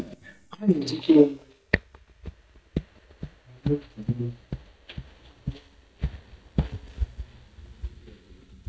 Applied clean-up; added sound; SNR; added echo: neural mask model DeepFilterNet 3.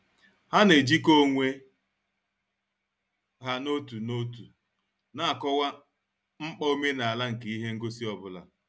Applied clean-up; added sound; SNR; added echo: none; none; none; none.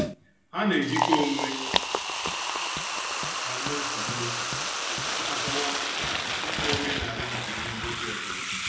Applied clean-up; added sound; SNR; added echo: none; Liquid; -4 dB; reverberation time 0.8 s.